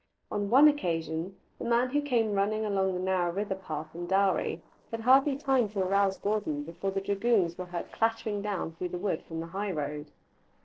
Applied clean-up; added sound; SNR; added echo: neural separator model SepFormer DNS4.